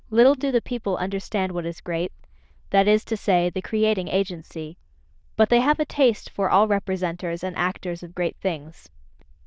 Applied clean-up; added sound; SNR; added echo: neural diffusion model UNIVERSE++.